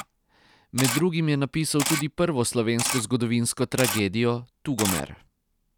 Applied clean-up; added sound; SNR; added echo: none; Camera; 8 dB; none.